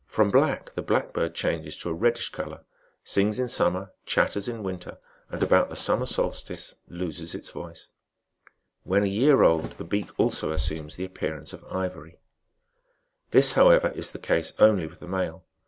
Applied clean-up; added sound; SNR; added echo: none; Thump, thud; 19 dB; none.